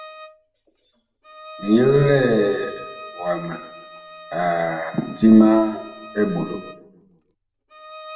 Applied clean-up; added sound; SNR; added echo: none; Bowed string instrument; 18 dB; reverberation time 0.6 s.